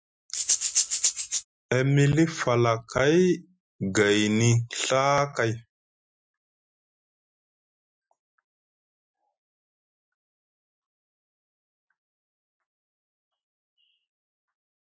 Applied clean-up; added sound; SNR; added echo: classical method Wiener filter.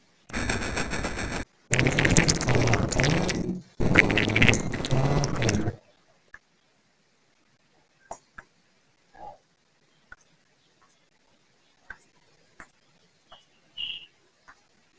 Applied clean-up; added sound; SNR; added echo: neural separator model SepFormer DNS4.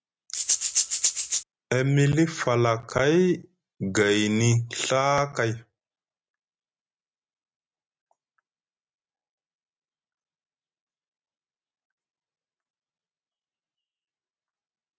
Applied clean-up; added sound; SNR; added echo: neural mask model RNNoise.